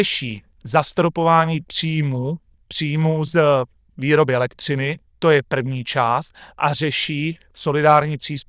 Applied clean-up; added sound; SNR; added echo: neural diffusion model UNIVERSE++.